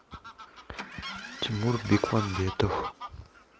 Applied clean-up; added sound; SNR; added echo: none; Engine starting + Fowl; 10 dB; none.